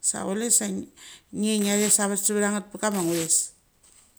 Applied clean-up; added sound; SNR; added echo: none; Tearing; 16 dB; none.